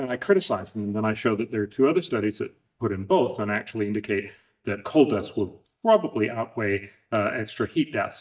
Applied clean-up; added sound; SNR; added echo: neural mask model DeepFilterNet 3.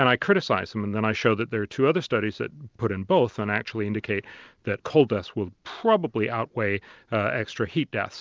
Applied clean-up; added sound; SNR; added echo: none; none; none; none.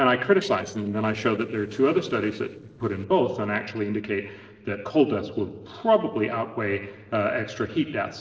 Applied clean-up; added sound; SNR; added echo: neural separator model SepFormer DNS4.